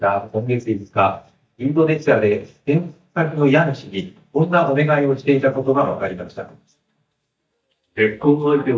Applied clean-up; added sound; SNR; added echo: neural mask model DeepFilterNet 3.